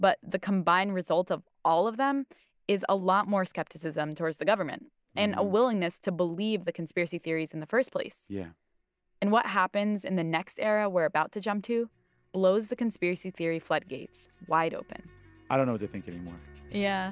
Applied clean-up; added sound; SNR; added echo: none; none; none; none.